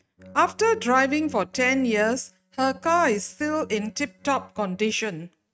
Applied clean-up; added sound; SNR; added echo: neural mask model RNNoise.